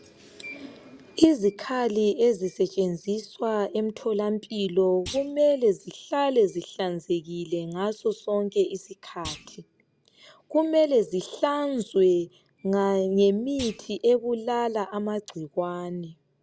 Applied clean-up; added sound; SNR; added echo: none; Thump, thud; 19 dB; none.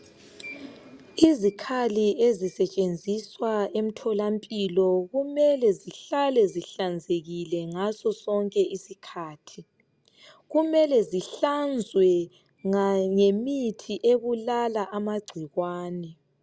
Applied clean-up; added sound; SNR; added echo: none; none; none; none.